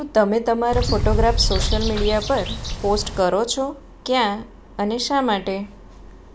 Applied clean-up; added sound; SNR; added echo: none; Bird; 0 dB; none.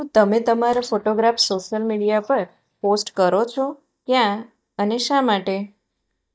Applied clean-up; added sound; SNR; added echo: neural mask model DeepFilterNet 3.